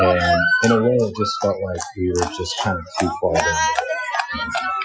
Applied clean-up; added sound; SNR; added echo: classical method Wiener filter.